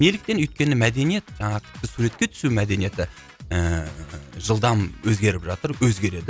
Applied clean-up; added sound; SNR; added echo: none; none; none; none.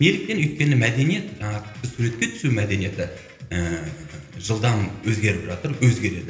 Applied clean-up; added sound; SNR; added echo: none; none; none; reverberation time 1.4 s.